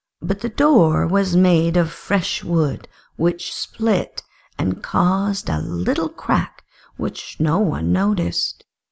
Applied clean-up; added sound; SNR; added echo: none; none; none; none.